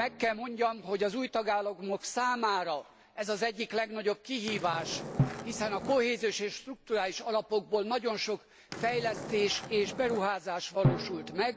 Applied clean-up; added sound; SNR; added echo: none; Drum + Skateboard; 8 dB; none.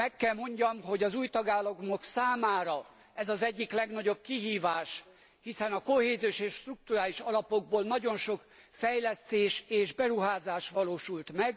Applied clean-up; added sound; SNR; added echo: none; none; none; none.